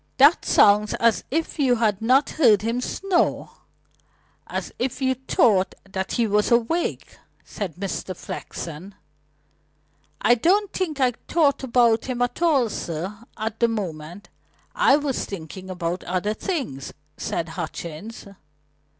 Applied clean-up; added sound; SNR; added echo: none; none; none; none.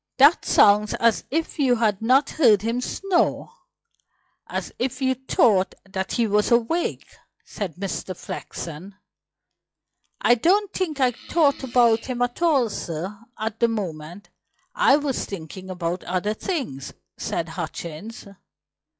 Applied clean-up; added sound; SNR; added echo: classical method log-MMSE.